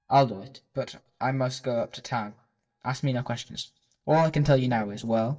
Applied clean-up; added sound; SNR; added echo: neural mask model DeepFilterNet 3.